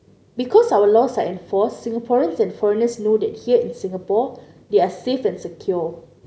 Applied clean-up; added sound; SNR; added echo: none; none; none; none.